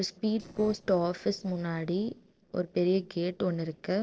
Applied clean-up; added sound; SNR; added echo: neural separator model SepFormer DNS4.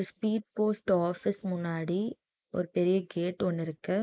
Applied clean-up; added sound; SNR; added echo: neural mask model Resemble Enhance denoiser.